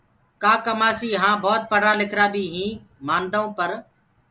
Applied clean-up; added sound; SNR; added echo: none; none; none; none.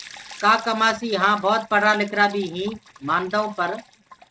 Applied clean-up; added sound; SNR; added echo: neural mask model RNNoise.